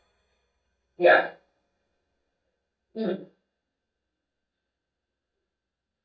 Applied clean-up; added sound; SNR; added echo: neural mask model DeepFilterNet 3.